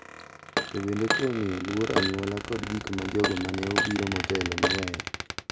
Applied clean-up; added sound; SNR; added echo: none; Glass + Squeak; 1 dB; none.